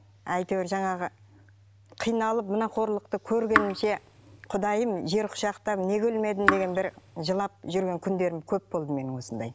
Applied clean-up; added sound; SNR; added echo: none; Raindrop / Drip; 1 dB; none.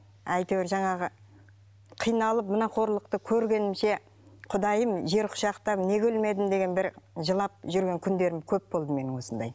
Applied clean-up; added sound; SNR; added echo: none; none; none; none.